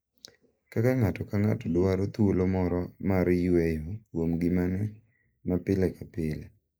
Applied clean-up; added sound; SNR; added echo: neural mask model Resemble Enhance denoiser.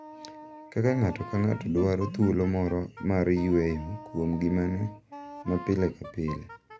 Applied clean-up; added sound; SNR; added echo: none; Wind instrument, woodwind instrument; 17 dB; none.